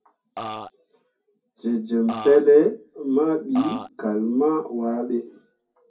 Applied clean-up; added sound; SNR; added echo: none; Burping, eructation; 9 dB; reverberation time 0.3 s.